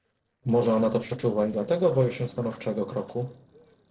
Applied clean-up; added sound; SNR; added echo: neural separator model SepFormer DNS4.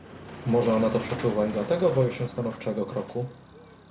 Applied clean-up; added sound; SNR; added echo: none; Motor vehicle (road); 13 dB; reverberation time 0.6 s.